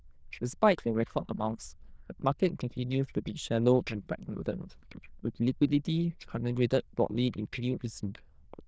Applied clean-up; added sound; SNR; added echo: neural diffusion model UNIVERSE++.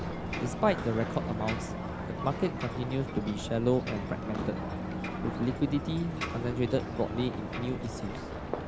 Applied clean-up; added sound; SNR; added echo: none; Ocean; 3 dB; none.